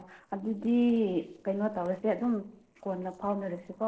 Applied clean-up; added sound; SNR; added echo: neural separator model SepFormer DNS4.